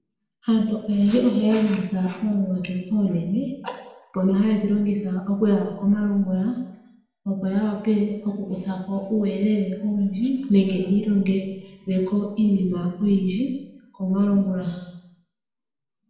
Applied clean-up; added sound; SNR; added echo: none; none; none; reverberation time 0.9 s.